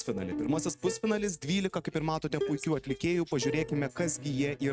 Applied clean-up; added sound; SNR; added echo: neural mask model RNNoise.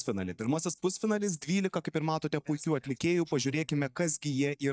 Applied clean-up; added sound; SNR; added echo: neural mask model DeepFilterNet 3.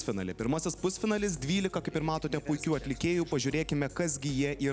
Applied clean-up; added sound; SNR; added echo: none; none; none; none.